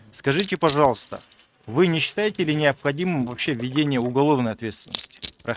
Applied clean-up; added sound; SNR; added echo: neural mask model RNNoise.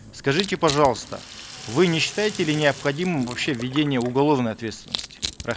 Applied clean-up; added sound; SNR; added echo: none; Sink (filling or washing) + Crushing; 13 dB; none.